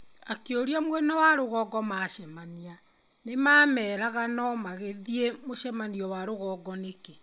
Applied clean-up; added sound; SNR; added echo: none; none; none; none.